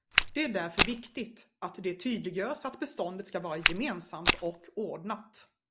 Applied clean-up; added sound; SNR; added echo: none; Walk, footsteps; -4 dB; none.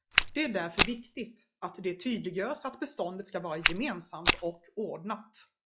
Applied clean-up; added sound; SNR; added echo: classical method log-MMSE.